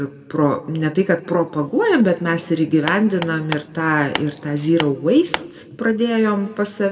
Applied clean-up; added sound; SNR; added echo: none; Hammer; 12 dB; reverberation time 1.1 s.